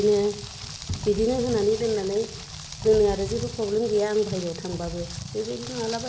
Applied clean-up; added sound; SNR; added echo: none; Rain; 10 dB; none.